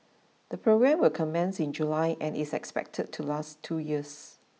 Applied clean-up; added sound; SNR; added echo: none; none; none; none.